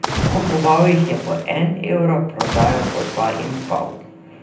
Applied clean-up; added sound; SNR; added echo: none; Splash, splatter; 6 dB; reverberation time 0.6 s.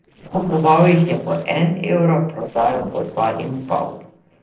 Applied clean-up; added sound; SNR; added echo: neural separator model SepFormer DNS4.